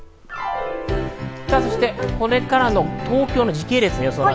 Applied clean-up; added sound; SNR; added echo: none; none; none; none.